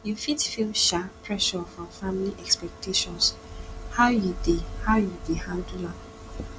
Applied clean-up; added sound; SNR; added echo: none; none; none; none.